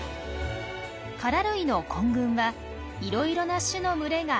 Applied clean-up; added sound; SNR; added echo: none; none; none; none.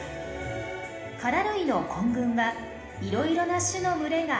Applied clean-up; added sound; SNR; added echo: none; none; none; reverberation time 1.0 s.